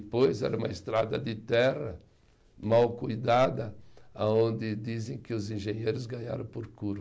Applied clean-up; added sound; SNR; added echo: none; none; none; none.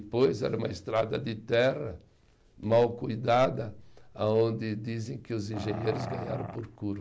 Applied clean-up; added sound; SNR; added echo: none; Growling; 9 dB; none.